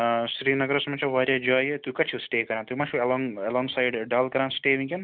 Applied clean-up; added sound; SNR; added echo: none; none; none; none.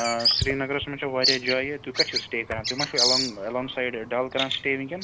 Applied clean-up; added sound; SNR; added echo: none; Bird vocalization, bird call, bird song; 0 dB; none.